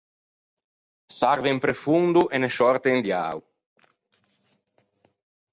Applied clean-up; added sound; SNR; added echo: none; none; none; none.